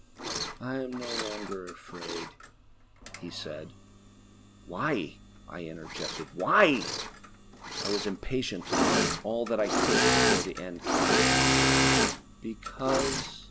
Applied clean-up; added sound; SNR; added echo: none; Engine / Mechanisms; -3 dB; none.